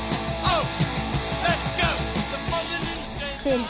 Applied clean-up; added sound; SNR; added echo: none; none; none; none.